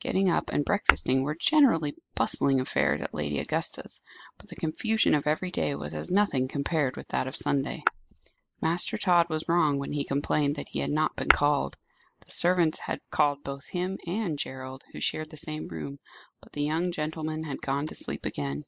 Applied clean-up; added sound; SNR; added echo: neural mask model Resemble Enhance denoiser.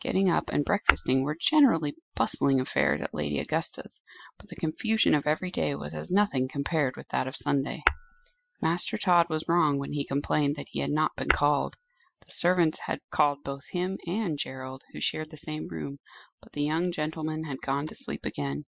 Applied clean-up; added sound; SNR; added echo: classical method Wiener filter.